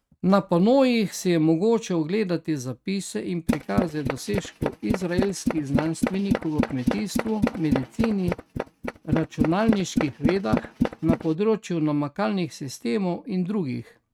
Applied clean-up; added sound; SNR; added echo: neural mask model RNNoise.